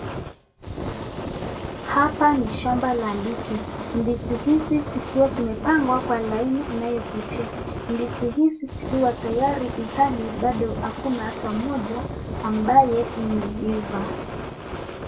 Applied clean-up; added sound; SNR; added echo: none; Fire; 7 dB; reverberation time 0.2 s.